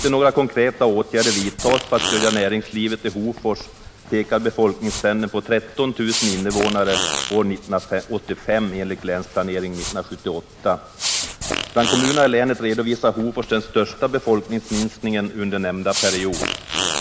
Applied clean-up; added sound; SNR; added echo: none; Fart; 7 dB; none.